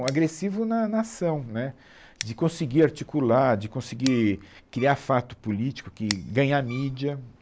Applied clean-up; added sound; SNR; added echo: none; Scissors + Bowed string instrument; 18 dB; none.